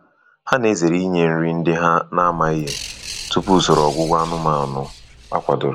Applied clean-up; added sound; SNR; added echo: none; Bird; 14 dB; none.